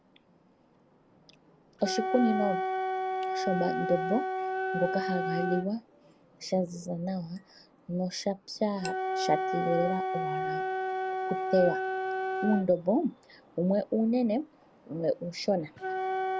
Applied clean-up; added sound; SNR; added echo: none; Wind instrument, woodwind instrument; 2 dB; none.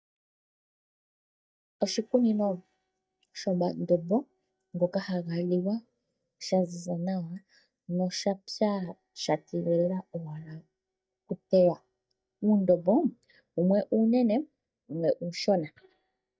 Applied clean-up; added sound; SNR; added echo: neural mask model DeepFilterNet 3.